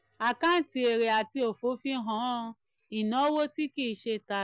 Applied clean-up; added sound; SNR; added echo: none; none; none; none.